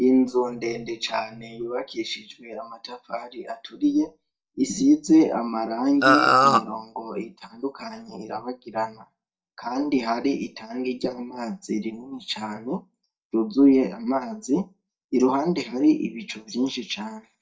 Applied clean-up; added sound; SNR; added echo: neural mask model DeepFilterNet 3.